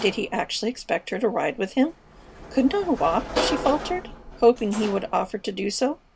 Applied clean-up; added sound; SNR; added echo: none; Sliding door / Slam; 10 dB; none.